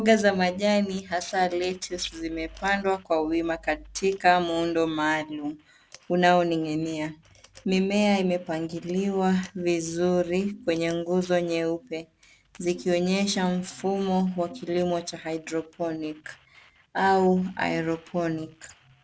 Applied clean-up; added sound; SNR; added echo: none; none; none; none.